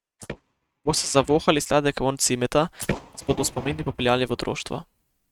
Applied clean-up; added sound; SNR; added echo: neural mask model RNNoise.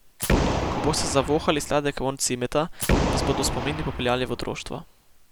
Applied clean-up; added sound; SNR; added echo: none; Boom; 1 dB; none.